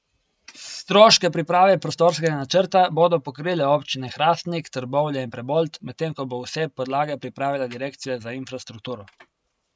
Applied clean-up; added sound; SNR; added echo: none; none; none; none.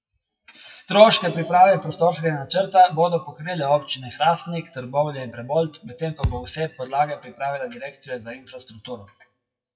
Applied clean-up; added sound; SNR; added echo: classical method WPE with log-MMSE.